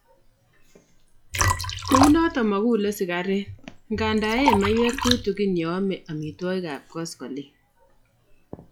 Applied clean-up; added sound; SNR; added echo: classical method log-MMSE.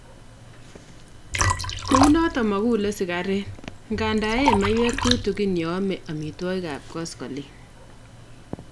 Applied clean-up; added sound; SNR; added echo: none; Liquid; 4 dB; none.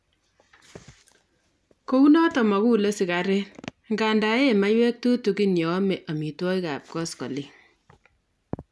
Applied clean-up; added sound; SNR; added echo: none; none; none; none.